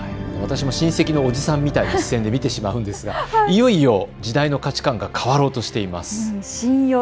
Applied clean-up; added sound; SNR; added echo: none; none; none; none.